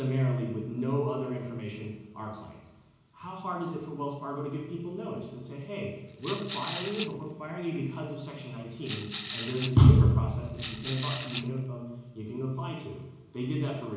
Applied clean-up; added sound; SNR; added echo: none; Rattle / Rattle (instrument); 10 dB; reverberation time 1.0 s.